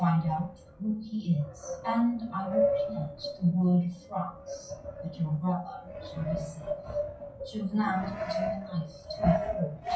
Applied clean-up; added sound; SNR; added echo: classical method WPE with log-MMSE.